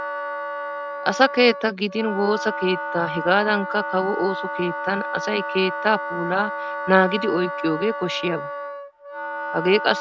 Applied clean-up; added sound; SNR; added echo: none; Wind instrument, woodwind instrument; 6 dB; none.